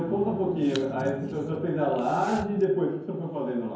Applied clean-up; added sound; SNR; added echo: none; Domestic sounds, home sounds; 20 dB; reverberation time 0.9 s.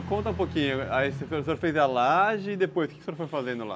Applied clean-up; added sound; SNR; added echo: none; none; none; none.